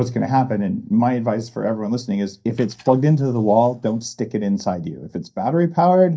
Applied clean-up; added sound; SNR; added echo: neural mask model DeepFilterNet 3.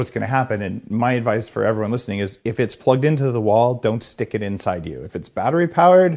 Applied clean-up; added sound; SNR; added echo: none; none; none; none.